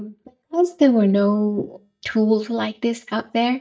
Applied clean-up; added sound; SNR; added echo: neural mask model DeepFilterNet 3.